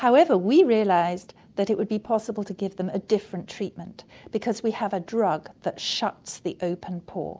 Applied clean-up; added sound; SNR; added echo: none; none; none; none.